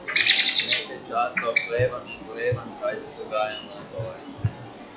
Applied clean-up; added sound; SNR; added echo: classical method log-MMSE.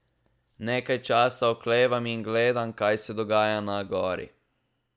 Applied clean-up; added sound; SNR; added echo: none; none; none; none.